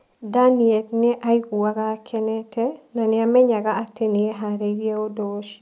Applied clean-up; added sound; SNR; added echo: none; none; none; none.